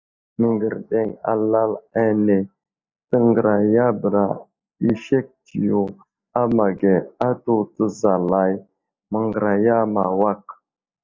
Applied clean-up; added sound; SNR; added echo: neural mask model DeepFilterNet 3.